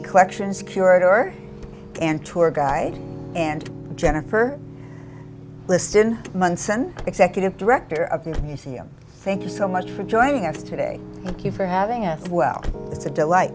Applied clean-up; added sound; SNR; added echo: none; Piano + Car; 12 dB; none.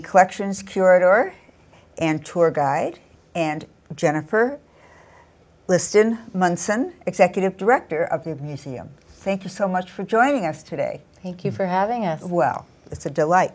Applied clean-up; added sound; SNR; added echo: none; none; none; none.